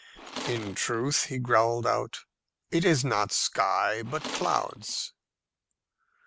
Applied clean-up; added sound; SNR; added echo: none; Tools; 11 dB; none.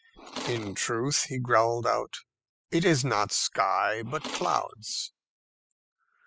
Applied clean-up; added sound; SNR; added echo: classical method spectral subtraction.